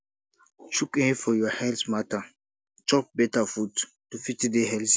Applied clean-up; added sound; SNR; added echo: none; none; none; none.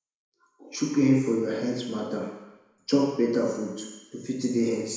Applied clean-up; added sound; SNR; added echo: none; none; none; reverberation time 1.0 s.